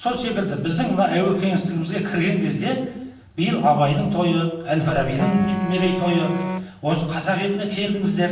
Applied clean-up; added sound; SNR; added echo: none; Wind instrument, woodwind instrument; 7 dB; reverberation time 0.7 s.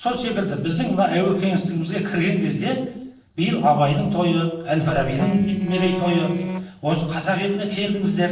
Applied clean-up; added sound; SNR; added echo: neural separator model SepFormer DNS4.